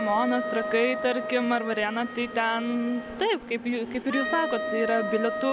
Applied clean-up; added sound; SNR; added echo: none; Wind instrument, woodwind instrument; 6 dB; none.